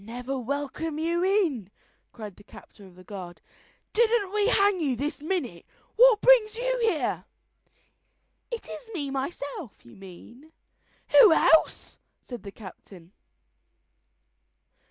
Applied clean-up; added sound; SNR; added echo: none; none; none; none.